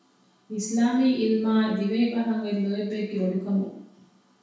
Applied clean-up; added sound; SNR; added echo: none; none; none; reverberation time 0.6 s.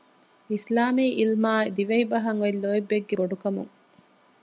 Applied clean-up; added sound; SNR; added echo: none; none; none; none.